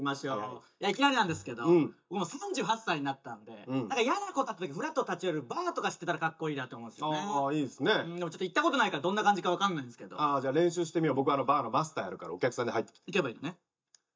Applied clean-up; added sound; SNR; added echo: neural mask model DeepFilterNet 3.